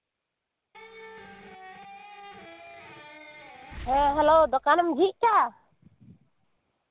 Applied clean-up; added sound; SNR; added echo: none; Boom + Electric guitar; 18 dB; none.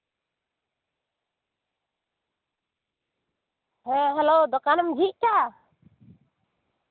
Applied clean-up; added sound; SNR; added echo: none; none; none; none.